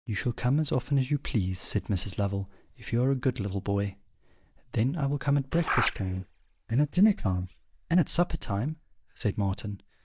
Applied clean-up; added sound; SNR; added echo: neural mask model DeepFilterNet 3.